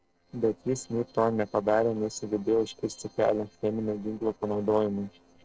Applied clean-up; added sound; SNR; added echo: neural separator model SepFormer DNS4.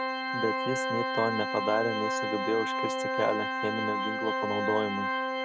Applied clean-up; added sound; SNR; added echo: none; Organ; -1 dB; none.